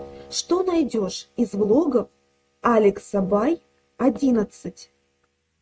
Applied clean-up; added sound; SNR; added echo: neural mask model RNNoise.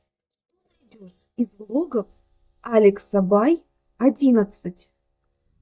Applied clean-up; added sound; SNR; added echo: neural mask model DeepFilterNet 3.